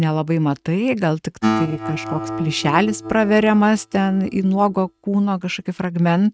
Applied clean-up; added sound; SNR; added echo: neural mask model RNNoise.